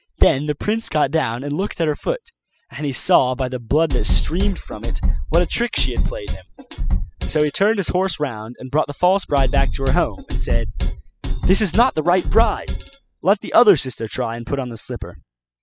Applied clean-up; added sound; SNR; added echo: classical method spectral subtraction.